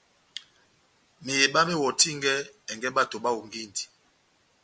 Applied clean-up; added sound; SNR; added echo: none; none; none; none.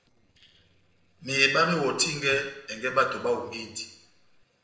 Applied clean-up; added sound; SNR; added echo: neural separator model SepFormer DNS4.